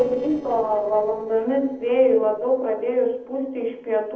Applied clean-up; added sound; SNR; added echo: neural separator model SepFormer DNS4.